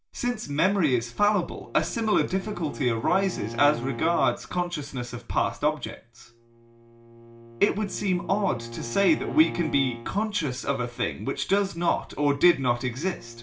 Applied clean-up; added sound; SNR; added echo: none; Bowed string instrument; 14 dB; reverberation time 0.3 s.